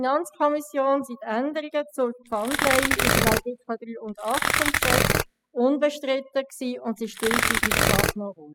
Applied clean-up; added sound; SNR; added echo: classical method spectral subtraction.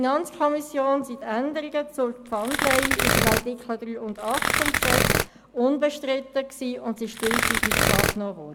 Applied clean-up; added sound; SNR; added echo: none; Tearing; -4 dB; none.